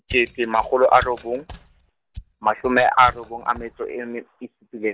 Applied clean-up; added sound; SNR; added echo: neural mask model DeepFilterNet 3.